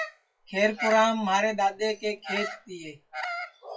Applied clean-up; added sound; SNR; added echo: classical method WPE with log-MMSE.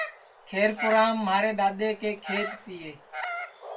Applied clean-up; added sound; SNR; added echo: none; Bird vocalization, bird call, bird song; 9 dB; reverberation time 0.1 s.